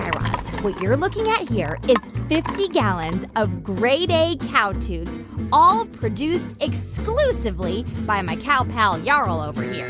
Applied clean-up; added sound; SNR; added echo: none; none; none; none.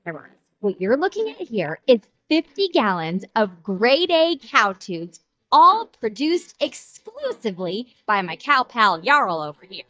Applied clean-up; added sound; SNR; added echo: neural mask model DeepFilterNet 3.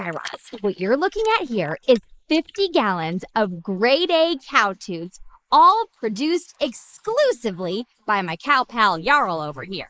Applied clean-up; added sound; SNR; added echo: neural mask model Resemble Enhance denoiser.